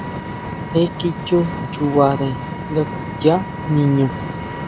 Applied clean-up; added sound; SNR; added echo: none; Vehicle; 7 dB; none.